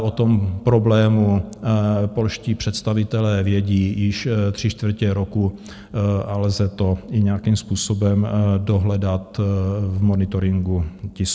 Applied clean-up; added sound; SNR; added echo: none; none; none; none.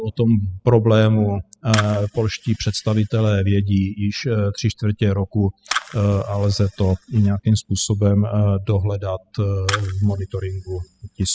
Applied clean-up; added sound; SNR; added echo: classical method spectral subtraction.